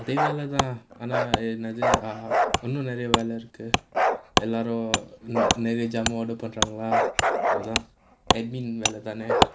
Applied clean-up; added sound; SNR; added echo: none; Wood + Bark; -4 dB; none.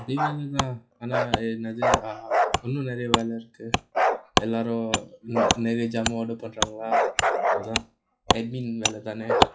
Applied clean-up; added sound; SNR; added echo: classical method log-MMSE.